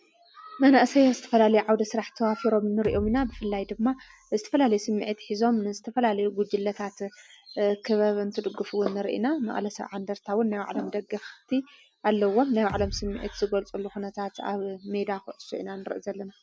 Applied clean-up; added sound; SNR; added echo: none; Bass drum; 13 dB; none.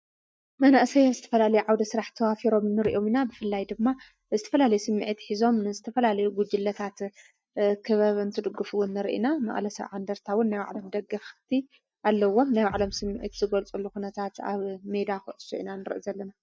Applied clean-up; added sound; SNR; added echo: neural mask model DeepFilterNet 3.